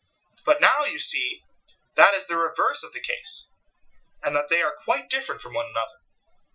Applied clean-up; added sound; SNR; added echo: classical method Wiener filter.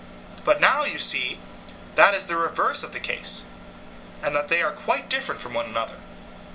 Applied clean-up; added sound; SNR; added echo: none; Engine; 20 dB; none.